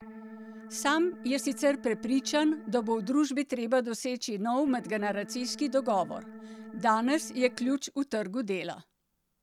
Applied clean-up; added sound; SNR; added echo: none; Organ; 15 dB; none.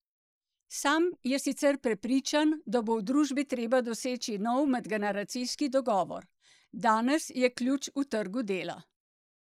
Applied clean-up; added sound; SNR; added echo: neural mask model Resemble Enhance denoiser.